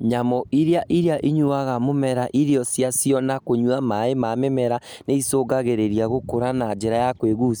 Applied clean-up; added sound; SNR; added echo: none; none; none; none.